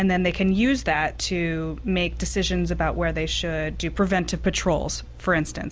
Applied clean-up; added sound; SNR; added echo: none; none; none; none.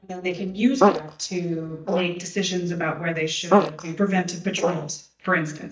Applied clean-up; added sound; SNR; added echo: neural mask model DeepFilterNet 3.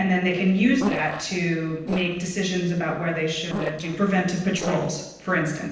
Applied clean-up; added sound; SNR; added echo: neural separator model SepFormer DNS4.